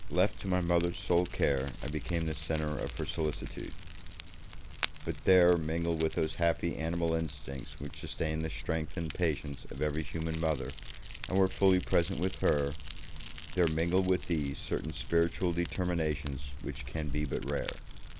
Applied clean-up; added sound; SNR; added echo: none; Fire; 6 dB; none.